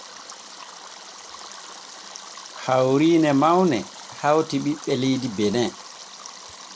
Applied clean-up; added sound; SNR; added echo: none; Stream; 16 dB; none.